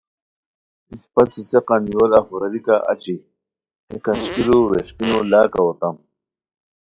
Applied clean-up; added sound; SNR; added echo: classical method log-MMSE.